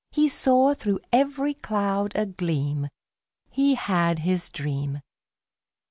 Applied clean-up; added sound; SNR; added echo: none; none; none; none.